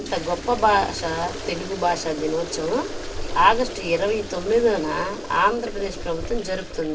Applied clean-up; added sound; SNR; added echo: none; Toilet flush; 12 dB; reverberation time 0.2 s.